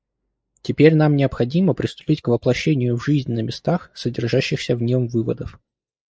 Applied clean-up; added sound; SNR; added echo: neural mask model Resemble Enhance denoiser.